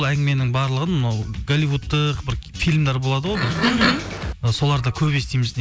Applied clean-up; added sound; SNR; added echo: none; Livestock, farm animals, working animals; 3 dB; none.